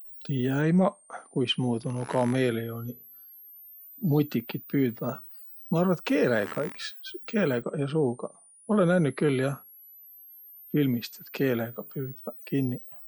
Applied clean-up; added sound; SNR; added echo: classical method log-MMSE.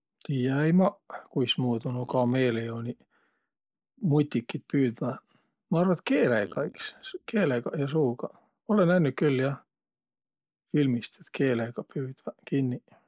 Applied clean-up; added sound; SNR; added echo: neural mask model Resemble Enhance denoiser.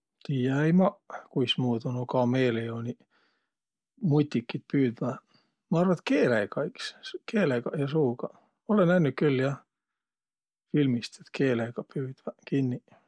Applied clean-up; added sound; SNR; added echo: none; none; none; none.